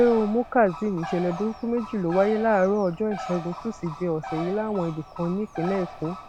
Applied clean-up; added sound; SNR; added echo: none; Bird; 12 dB; none.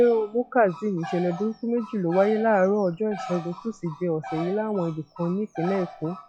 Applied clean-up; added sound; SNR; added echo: classical method log-MMSE.